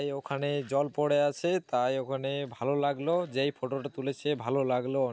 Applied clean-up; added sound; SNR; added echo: none; none; none; none.